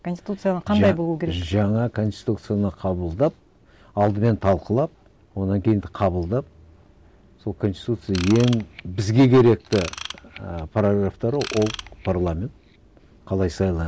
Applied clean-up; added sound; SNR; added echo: none; Ratchet, pawl / Tools; 15 dB; none.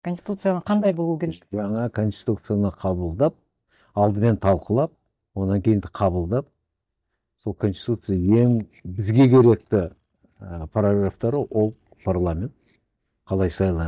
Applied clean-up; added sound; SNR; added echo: neural mask model DeepFilterNet 3.